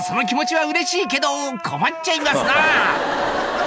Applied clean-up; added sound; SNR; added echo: none; none; none; none.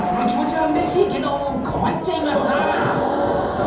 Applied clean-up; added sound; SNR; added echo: none; Thunder; 9 dB; reverberation time 2.8 s.